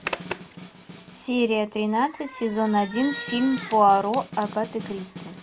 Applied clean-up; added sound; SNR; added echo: none; Snare drum + Zipper (clothing); 15 dB; none.